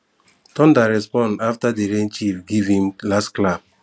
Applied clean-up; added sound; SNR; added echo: none; none; none; none.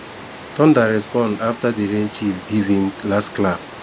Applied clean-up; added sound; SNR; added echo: none; Water; 16 dB; none.